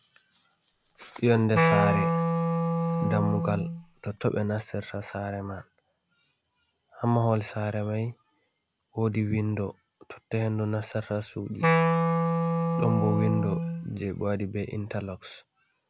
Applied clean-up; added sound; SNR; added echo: none; Wind instrument, woodwind instrument; -3 dB; none.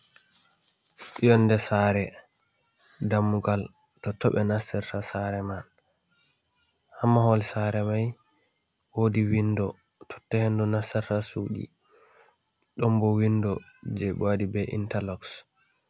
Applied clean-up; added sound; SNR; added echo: none; none; none; none.